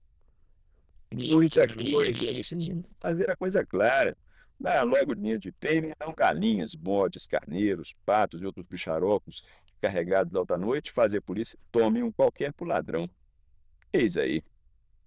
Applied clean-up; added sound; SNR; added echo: neural diffusion model UNIVERSE++.